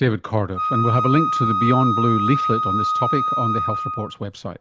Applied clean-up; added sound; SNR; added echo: none; Wind instrument, woodwind instrument; 1 dB; none.